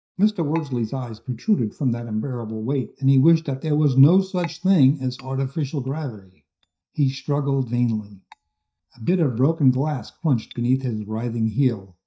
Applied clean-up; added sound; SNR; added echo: neural mask model DeepFilterNet 3.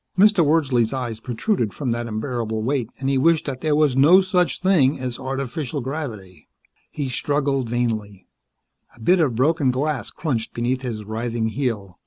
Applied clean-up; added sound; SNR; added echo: none; none; none; none.